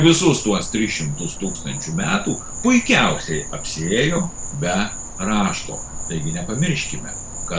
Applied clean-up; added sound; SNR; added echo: none; Insect; 8 dB; none.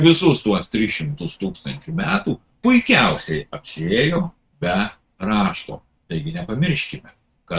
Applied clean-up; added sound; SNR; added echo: neural mask model RNNoise.